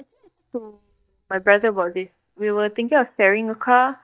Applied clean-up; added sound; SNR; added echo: neural mask model DeepFilterNet 3.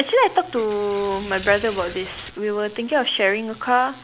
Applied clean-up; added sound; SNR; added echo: none; Tearing; 17 dB; none.